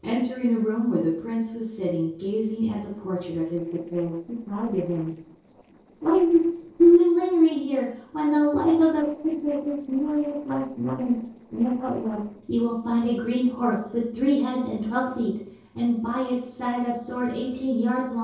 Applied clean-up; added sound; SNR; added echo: neural separator model SepFormer DNS4.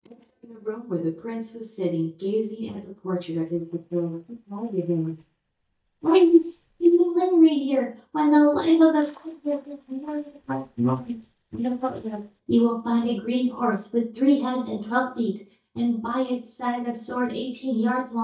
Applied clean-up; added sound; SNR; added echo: neural mask model DeepFilterNet 3.